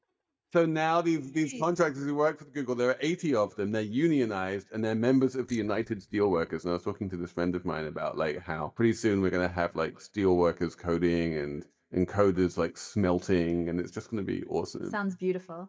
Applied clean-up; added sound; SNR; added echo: neural mask model DeepFilterNet 3.